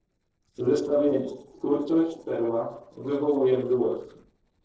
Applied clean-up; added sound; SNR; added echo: neural separator model SepFormer DNS4.